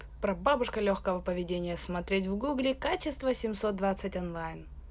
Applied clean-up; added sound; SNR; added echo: none; none; none; none.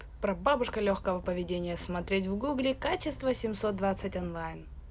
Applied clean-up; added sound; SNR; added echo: none; Engine + Strum; 18 dB; none.